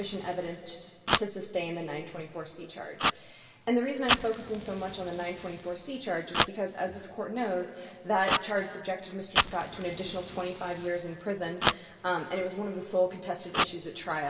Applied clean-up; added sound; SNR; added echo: none; Fire; 1 dB; reverberation time 2.4 s.